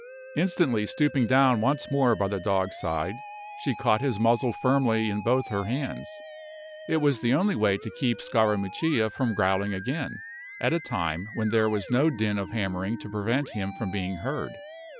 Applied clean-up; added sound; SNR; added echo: none; Musical instrument; 15 dB; none.